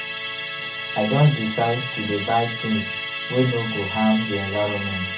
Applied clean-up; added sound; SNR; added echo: none; Musical instrument; 6 dB; reverberation time 0.3 s.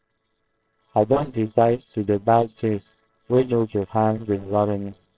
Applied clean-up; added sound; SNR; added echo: neural separator model SepFormer WHAMR!.